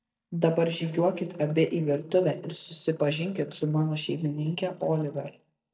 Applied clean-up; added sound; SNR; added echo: neural mask model DeepFilterNet 3.